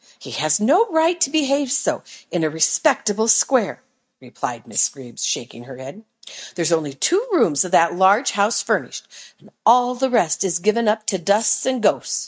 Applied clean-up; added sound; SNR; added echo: neural mask model RNNoise.